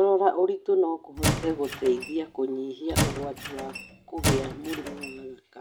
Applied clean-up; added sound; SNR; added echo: none; Squeak / Wood; 3 dB; none.